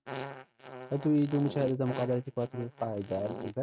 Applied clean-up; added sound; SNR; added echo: neural mask model RNNoise.